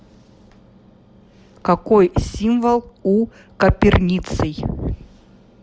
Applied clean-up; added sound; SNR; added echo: none; none; none; none.